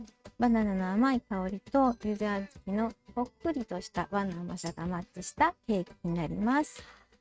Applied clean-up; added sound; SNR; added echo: neural mask model RNNoise.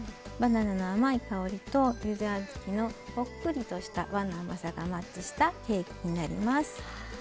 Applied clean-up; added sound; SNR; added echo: none; none; none; none.